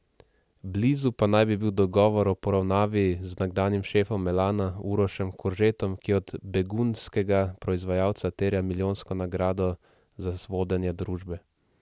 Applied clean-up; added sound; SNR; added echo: none; none; none; none.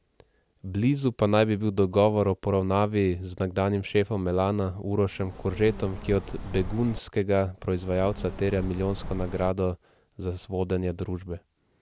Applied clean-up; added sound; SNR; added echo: none; Bird; 10 dB; none.